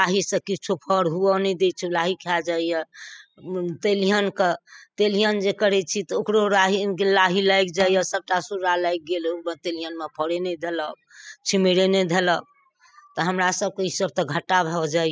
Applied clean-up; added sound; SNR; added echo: classical method spectral subtraction.